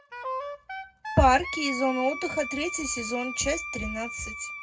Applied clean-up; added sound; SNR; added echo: none; Wind instrument, woodwind instrument; 8 dB; reverberation time 0.3 s.